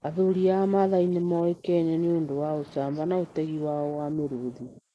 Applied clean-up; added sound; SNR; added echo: neural mask model Resemble Enhance denoiser.